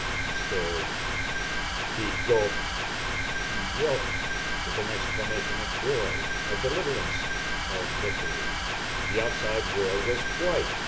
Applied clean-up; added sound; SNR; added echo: none; Mechanisms; -3 dB; reverberation time 0.9 s.